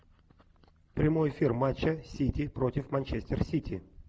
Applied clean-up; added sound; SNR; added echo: none; none; none; none.